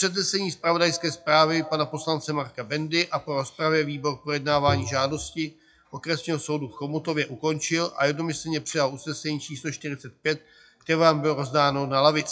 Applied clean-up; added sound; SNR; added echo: classical method WPE with log-MMSE.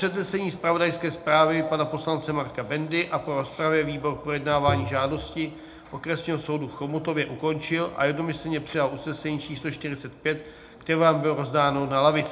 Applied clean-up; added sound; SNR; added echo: none; Tap; 7 dB; reverberation time 0.3 s.